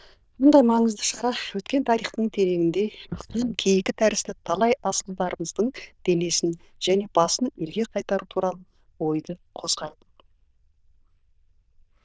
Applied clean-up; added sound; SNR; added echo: neural diffusion model UNIVERSE++.